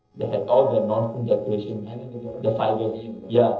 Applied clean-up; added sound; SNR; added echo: neural separator model SepFormer DNS4.